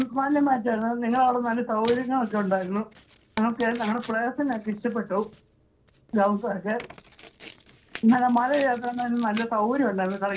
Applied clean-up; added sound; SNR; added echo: none; Tearing; 19 dB; reverberation time 0.3 s.